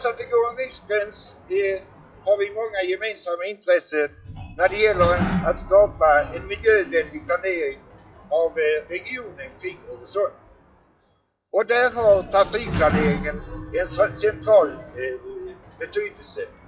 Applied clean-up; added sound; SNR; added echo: classical method WPE with log-MMSE.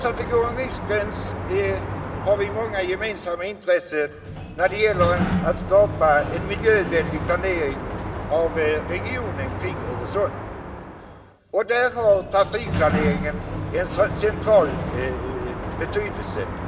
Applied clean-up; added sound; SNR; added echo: none; Sliding door; 5 dB; reverberation time 2.7 s.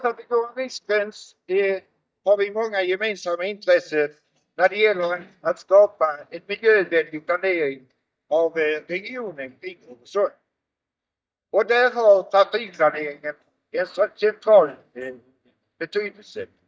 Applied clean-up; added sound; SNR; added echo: neural mask model DeepFilterNet 3.